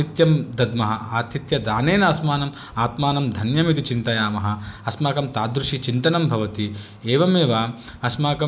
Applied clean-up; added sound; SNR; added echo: none; none; none; none.